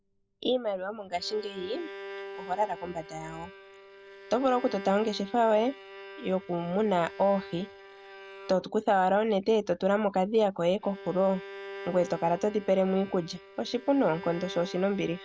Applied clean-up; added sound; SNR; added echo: none; Bowed string instrument; 16 dB; none.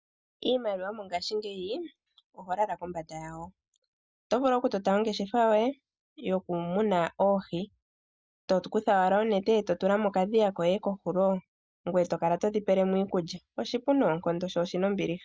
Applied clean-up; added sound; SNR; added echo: none; none; none; none.